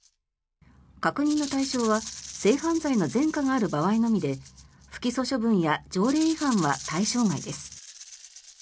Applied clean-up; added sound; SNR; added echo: none; Rattle (instrument); 16 dB; none.